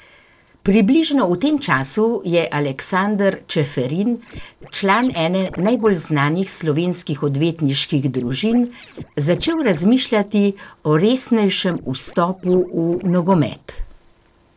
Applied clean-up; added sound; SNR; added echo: neural separator model SepFormer DNS4.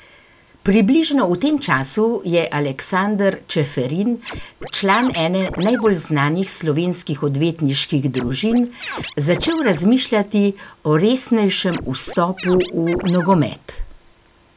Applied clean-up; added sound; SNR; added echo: none; Scratching (performance technique); 13 dB; none.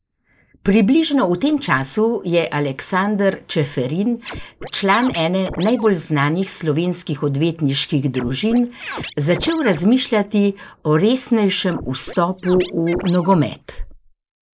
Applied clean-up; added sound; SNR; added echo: neural mask model Resemble Enhance denoiser.